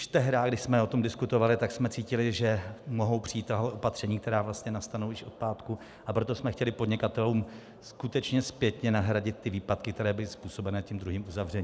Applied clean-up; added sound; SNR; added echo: none; none; none; none.